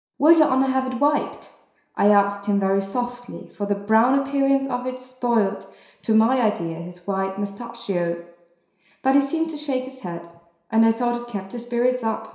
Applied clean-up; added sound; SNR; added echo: none; none; none; reverberation time 0.7 s.